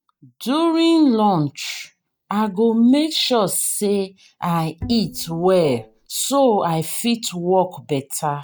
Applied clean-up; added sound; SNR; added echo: neural mask model DeepFilterNet 3.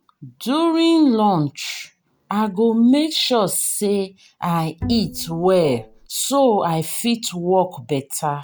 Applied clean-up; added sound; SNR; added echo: none; Bowed string instrument + Wind instrument, woodwind instrument; 11 dB; none.